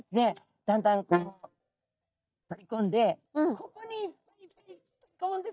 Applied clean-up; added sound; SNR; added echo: neural mask model DeepFilterNet 3.